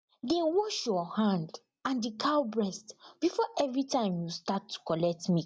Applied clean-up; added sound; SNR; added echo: none; none; none; none.